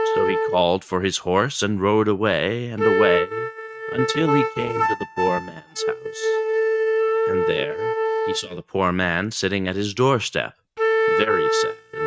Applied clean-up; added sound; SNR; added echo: neural mask model RNNoise.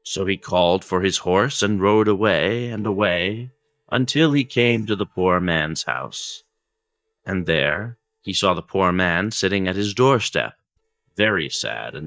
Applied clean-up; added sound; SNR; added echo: neural mask model DeepFilterNet 3.